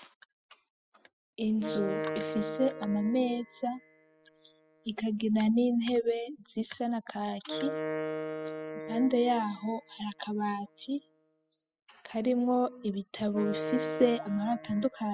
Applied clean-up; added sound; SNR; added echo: classical method spectral subtraction.